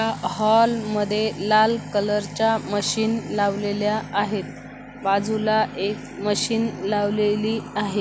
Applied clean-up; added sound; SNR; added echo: none; none; none; none.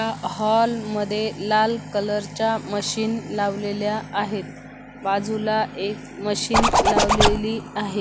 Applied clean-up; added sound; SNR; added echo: none; Zipper (clothing); -4 dB; none.